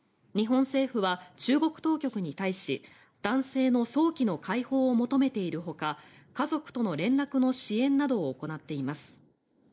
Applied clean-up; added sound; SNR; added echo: neural mask model Resemble Enhance denoiser.